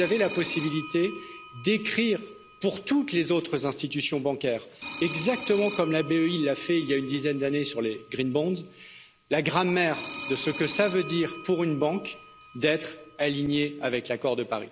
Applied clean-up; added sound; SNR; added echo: none; Telephone; 9 dB; none.